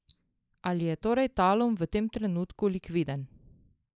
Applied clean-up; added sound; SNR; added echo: neural mask model Resemble Enhance denoiser.